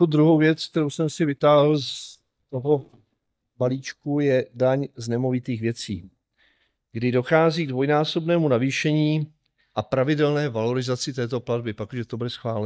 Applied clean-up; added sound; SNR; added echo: neural mask model DeepFilterNet 3.